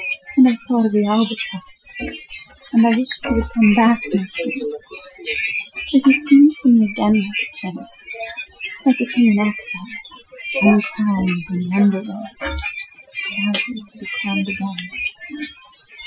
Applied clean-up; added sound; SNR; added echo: classical method Wiener filter.